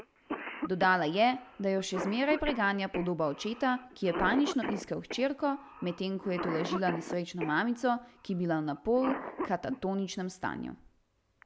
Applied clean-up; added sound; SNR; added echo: none; Cough; 9 dB; none.